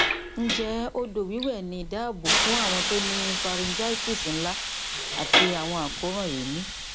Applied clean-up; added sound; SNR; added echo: none; Hiss; -3 dB; none.